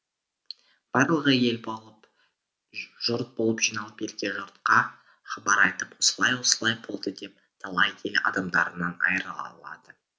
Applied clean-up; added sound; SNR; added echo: none; none; none; none.